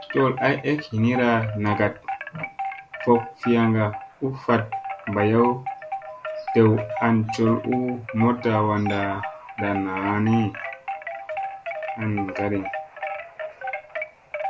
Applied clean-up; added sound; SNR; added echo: none; Wind chime; 9 dB; none.